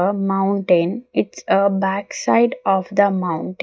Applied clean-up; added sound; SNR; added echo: neural mask model DeepFilterNet 3.